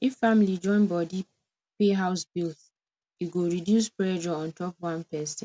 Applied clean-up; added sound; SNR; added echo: none; none; none; none.